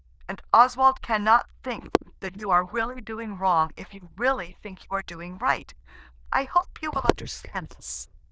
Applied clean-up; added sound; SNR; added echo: neural diffusion model UNIVERSE++.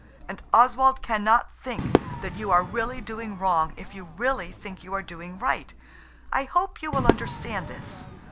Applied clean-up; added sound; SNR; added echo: none; Crowd / Fireworks; 6 dB; none.